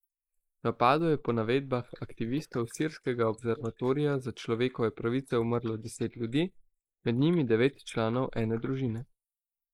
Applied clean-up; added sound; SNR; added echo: neural mask model Resemble Enhance denoiser.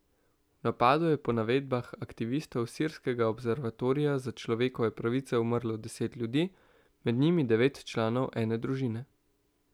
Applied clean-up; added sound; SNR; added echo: none; none; none; none.